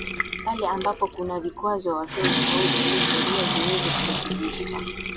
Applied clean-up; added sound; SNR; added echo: none; Sink (filling or washing) / Water tap, faucet; -2 dB; none.